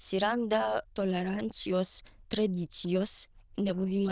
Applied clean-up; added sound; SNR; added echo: neural diffusion model UNIVERSE++.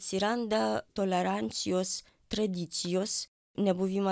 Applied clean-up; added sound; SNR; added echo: none; none; none; none.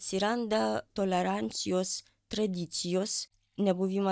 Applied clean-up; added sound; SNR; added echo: neural mask model DeepFilterNet 3.